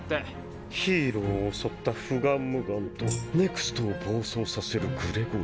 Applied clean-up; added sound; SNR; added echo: none; Tambourine; 13 dB; none.